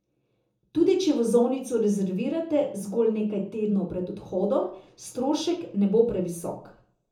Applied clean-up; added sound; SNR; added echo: none; none; none; reverberation time 0.8 s.